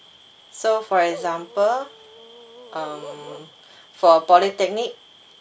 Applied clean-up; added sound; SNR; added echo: none; Bark / Cricket; 19 dB; none.